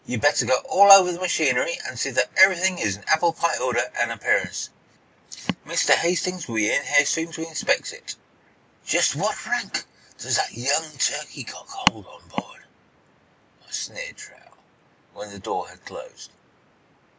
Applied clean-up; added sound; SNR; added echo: none; none; none; none.